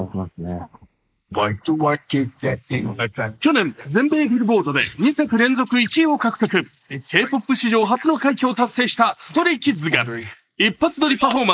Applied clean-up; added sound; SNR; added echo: neural mask model Resemble Enhance denoiser.